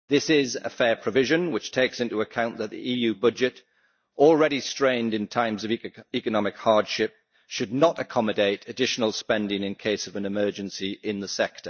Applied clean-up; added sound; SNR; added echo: neural mask model DeepFilterNet 3.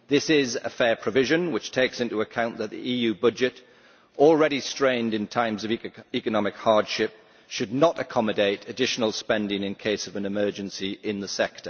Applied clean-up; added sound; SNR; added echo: none; none; none; none.